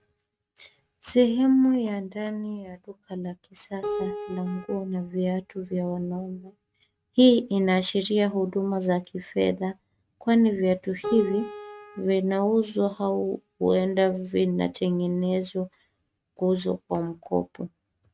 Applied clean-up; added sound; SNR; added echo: neural mask model RNNoise.